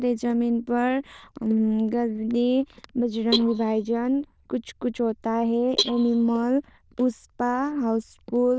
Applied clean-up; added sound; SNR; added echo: neural diffusion model UNIVERSE++.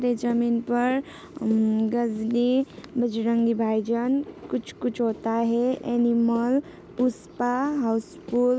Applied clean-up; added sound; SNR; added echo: none; none; none; none.